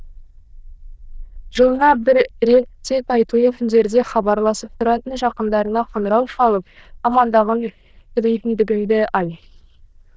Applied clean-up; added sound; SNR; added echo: neural diffusion model UNIVERSE++.